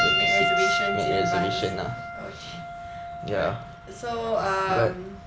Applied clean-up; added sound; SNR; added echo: none; Piano; 0 dB; none.